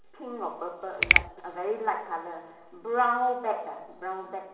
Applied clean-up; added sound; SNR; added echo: none; Finger snapping; -4 dB; reverberation time 1.1 s.